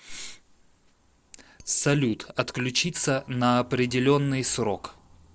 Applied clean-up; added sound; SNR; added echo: neural separator model SepFormer DNS4.